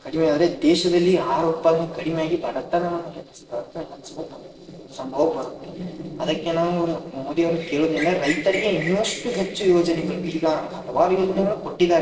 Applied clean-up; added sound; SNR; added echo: neural separator model SepFormer DNS4.